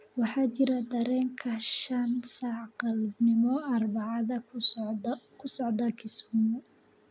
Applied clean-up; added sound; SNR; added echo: none; none; none; none.